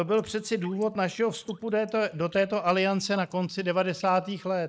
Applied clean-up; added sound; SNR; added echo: neural mask model Resemble Enhance denoiser.